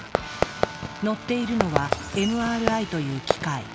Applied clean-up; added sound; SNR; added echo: none; Fireworks; 2 dB; none.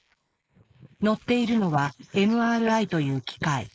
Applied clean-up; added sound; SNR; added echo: neural mask model Resemble Enhance denoiser.